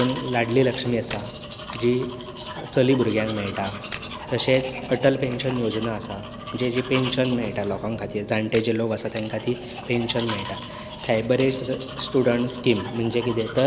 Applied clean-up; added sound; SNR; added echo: none; Domestic sounds, home sounds + Camera; 12 dB; none.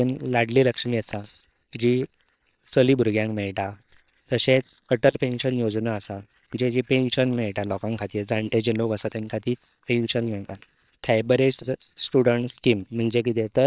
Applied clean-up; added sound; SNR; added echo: neural separator model SepFormer WHAM!.